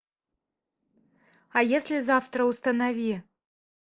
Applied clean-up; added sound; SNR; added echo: neural mask model Resemble Enhance denoiser.